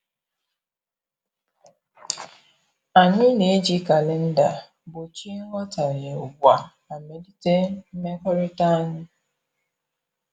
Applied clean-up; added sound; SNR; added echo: none; none; none; none.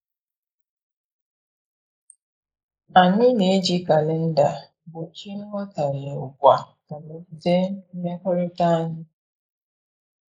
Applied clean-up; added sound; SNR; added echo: neural mask model Resemble Enhance denoiser.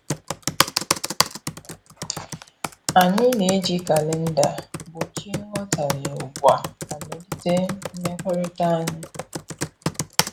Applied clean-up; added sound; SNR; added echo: none; Computer keyboard; 4 dB; none.